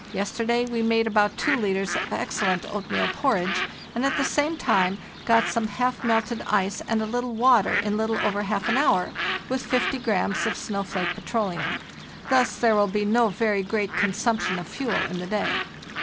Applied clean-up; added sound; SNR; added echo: none; Bird; 7 dB; none.